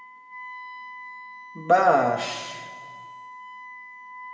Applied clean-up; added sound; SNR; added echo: none; Wind instrument, woodwind instrument; 14 dB; reverberation time 1.7 s.